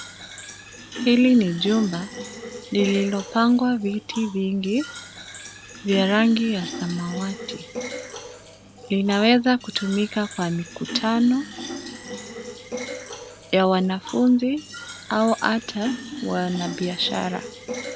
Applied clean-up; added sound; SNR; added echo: none; Fill (with liquid); 12 dB; none.